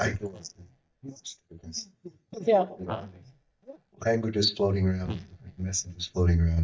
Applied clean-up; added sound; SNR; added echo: neural mask model DeepFilterNet 3.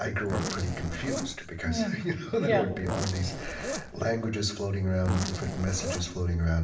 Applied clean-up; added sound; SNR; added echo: none; Zipper (clothing); 7 dB; reverberation time 0.8 s.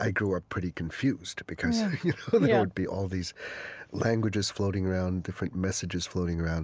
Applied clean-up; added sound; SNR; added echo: none; none; none; none.